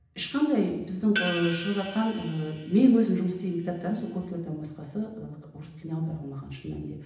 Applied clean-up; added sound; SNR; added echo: none; Hi-hat; 9 dB; reverberation time 0.8 s.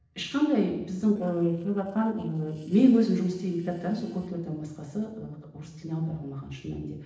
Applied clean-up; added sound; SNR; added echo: neural separator model SepFormer DNS4.